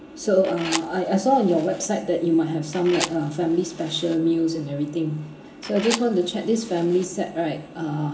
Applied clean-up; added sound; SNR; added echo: none; Fire; 13 dB; reverberation time 1.2 s.